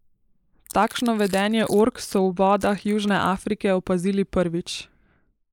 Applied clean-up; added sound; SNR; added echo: neural mask model Resemble Enhance denoiser.